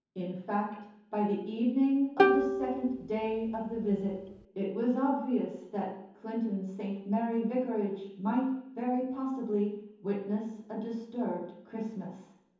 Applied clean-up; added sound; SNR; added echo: none; Plucked string instrument; -1 dB; reverberation time 0.9 s.